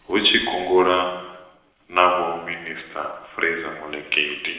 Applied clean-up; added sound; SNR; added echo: neural separator model SepFormer DNS4.